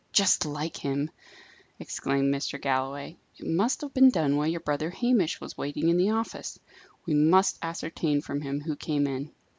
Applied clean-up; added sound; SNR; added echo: none; none; none; none.